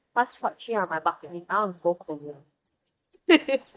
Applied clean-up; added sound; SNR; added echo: neural mask model DeepFilterNet 3.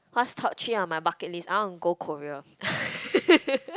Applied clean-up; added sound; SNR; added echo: none; none; none; none.